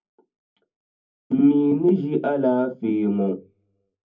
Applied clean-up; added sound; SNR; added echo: none; none; none; reverberation time 0.3 s.